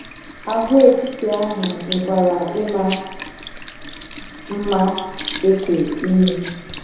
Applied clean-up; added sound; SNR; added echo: none; Sink (filling or washing) / Liquid; 11 dB; reverberation time 1.0 s.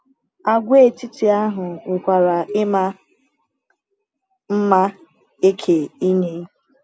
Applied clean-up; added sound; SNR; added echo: none; none; none; none.